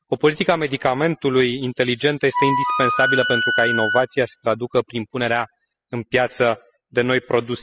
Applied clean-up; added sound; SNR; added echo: classical method spectral subtraction.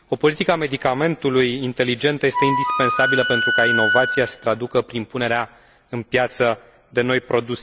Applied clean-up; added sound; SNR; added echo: none; Wind instrument, woodwind instrument; 0 dB; none.